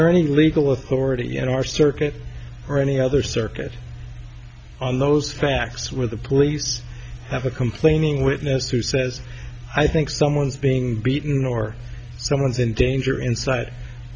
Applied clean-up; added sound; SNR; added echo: none; none; none; none.